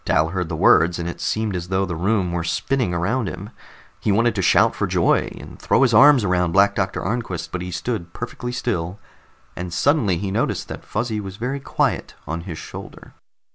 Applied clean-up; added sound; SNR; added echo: none; none; none; none.